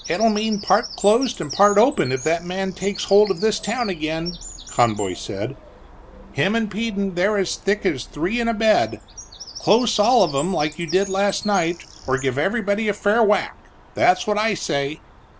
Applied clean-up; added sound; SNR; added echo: none; Bird vocalization, bird call, bird song; 17 dB; none.